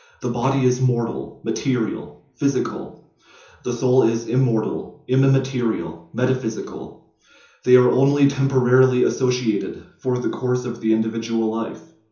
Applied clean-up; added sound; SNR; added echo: none; none; none; reverberation time 0.6 s.